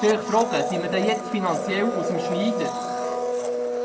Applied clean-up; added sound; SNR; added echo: none; Domestic sounds, home sounds; 1 dB; reverberation time 1.4 s.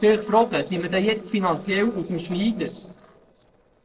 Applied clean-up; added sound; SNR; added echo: neural separator model SepFormer DNS4.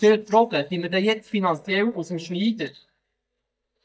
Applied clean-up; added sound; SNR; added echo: neural mask model DeepFilterNet 3.